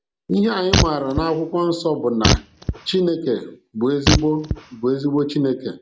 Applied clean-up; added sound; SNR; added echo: none; Fart; 2 dB; none.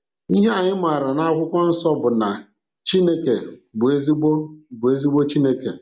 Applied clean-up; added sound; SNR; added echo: none; none; none; none.